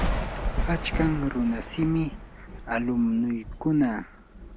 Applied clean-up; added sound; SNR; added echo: none; Thunder; 4 dB; none.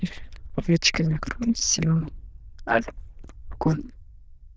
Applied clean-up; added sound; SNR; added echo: neural diffusion model UNIVERSE++.